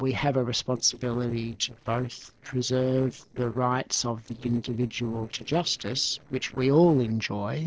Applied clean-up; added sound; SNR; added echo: neural separator model SepFormer DNS4.